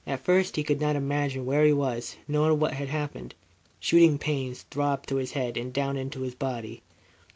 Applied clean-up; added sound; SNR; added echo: none; none; none; none.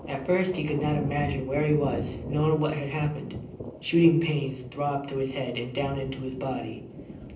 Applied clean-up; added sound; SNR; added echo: none; Thunder; 11 dB; reverberation time 0.6 s.